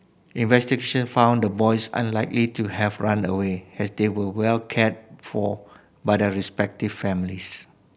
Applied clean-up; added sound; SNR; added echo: none; none; none; none.